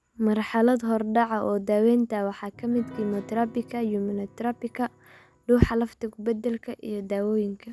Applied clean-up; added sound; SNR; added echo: none; Piano; 20 dB; none.